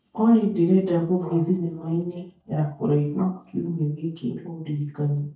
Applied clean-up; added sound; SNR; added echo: neural mask model DeepFilterNet 3.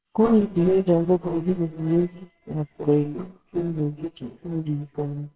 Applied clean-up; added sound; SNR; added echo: neural separator model SepFormer WHAMR!.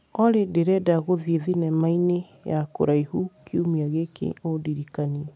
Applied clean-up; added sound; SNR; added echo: none; none; none; none.